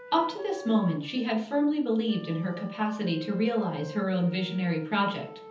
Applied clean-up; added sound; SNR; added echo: none; Wind instrument, woodwind instrument; 17 dB; reverberation time 0.7 s.